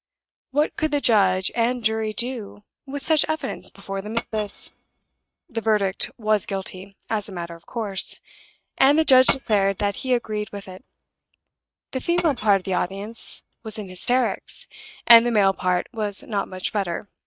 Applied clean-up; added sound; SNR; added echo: neural mask model RNNoise.